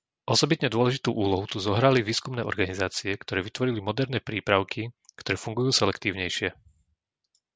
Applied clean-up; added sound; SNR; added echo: none; none; none; none.